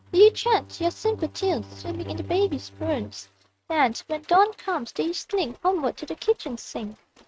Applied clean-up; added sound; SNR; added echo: neural mask model RNNoise.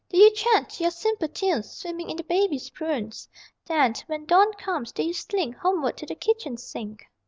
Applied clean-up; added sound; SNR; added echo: none; none; none; none.